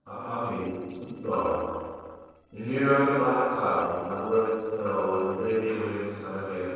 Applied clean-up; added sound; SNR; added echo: neural separator model SepFormer DNS4.